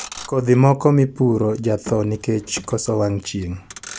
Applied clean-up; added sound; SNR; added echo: none; Motor vehicle (road); 17 dB; none.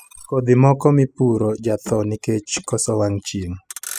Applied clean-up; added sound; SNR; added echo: classical method spectral subtraction.